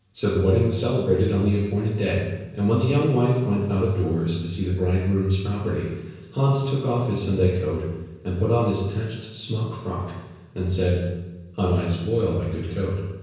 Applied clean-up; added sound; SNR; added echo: none; none; none; reverberation time 1.0 s.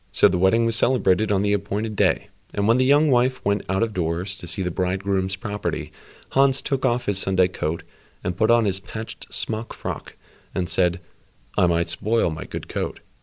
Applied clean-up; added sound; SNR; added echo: none; none; none; none.